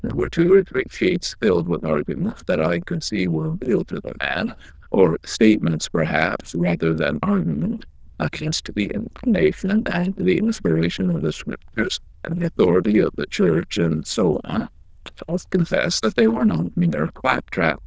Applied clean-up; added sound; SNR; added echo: neural diffusion model UNIVERSE++.